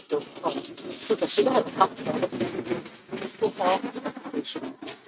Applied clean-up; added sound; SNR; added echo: neural mask model RNNoise.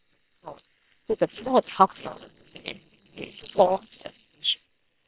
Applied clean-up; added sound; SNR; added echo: neural separator model SepFormer WHAM!.